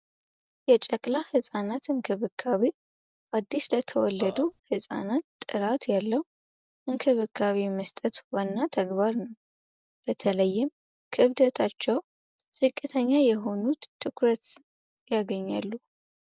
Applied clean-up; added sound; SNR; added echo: neural separator model SepFormer DNS4.